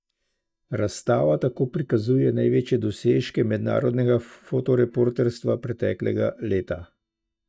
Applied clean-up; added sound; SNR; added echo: neural mask model DeepFilterNet 3.